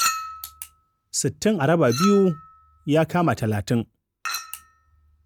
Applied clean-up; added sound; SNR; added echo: none; Chink, clink; 10 dB; none.